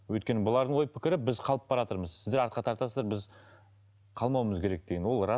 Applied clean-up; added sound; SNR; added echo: none; none; none; none.